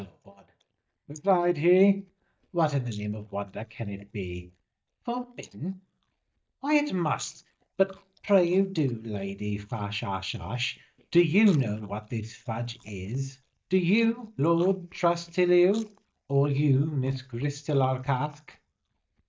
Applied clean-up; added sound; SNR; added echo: neural mask model DeepFilterNet 3.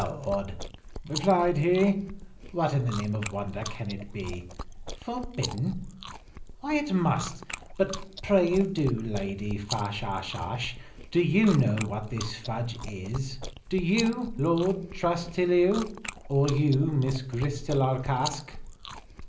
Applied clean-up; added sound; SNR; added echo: none; Chewing, mastication; 12 dB; reverberation time 0.5 s.